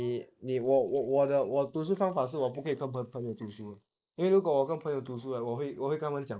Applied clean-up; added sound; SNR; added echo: neural mask model Resemble Enhance denoiser.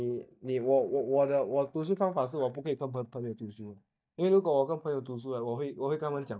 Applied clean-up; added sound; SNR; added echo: neural mask model DeepFilterNet 3.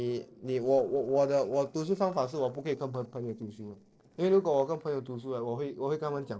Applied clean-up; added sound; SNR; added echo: neural separator model SepFormer DNS4.